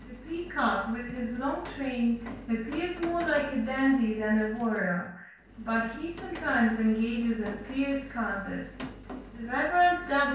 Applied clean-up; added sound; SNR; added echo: none; Rain; 15 dB; reverberation time 0.5 s.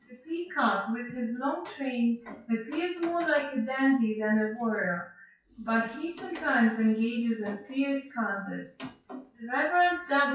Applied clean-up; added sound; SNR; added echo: classical method WPE with log-MMSE.